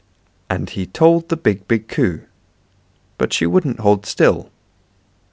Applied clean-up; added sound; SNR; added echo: none; none; none; none.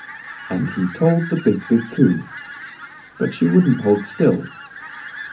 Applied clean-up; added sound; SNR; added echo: none; Fowl; 16 dB; reverberation time 0.3 s.